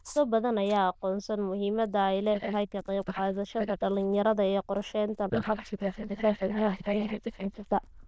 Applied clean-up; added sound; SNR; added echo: neural diffusion model UNIVERSE++.